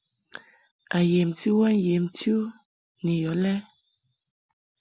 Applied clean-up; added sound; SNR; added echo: none; none; none; none.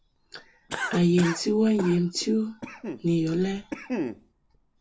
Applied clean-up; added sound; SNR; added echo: none; Cough; 10 dB; reverberation time 0.1 s.